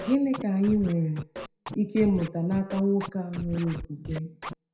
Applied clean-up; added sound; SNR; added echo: none; Scratching (performance technique); 13 dB; reverberation time 0.5 s.